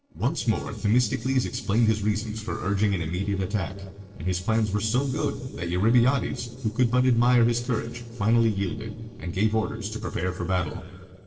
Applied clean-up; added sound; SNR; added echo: neural separator model SepFormer DNS4.